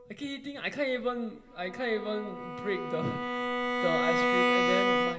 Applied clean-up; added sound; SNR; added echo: none; Bowed string instrument; -3 dB; reverberation time 2.2 s.